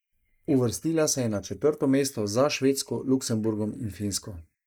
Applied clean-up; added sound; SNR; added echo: neural mask model DeepFilterNet 3.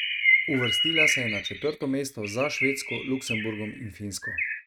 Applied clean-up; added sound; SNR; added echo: neural mask model RNNoise.